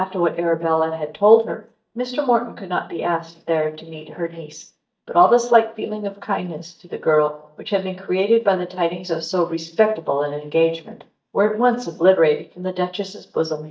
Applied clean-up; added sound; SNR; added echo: neural mask model DeepFilterNet 3.